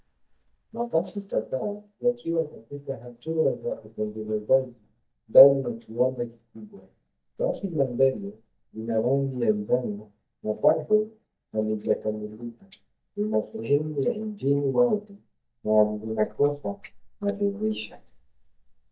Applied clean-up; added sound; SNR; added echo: neural mask model DeepFilterNet 3.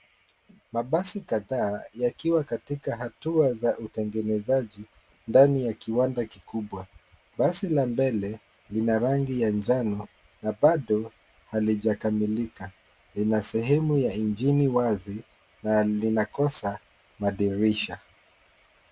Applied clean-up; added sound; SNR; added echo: none; none; none; none.